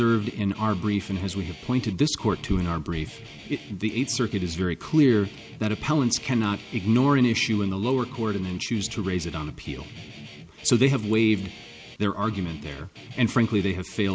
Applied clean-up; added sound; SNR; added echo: none; Guitar; 18 dB; none.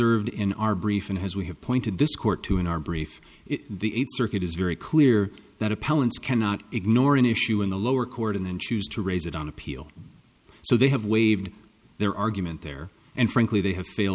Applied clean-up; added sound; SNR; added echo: none; none; none; none.